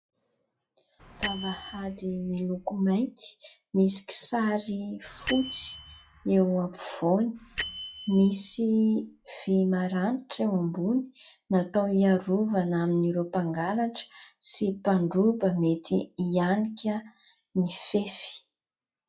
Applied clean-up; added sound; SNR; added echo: classical method log-MMSE.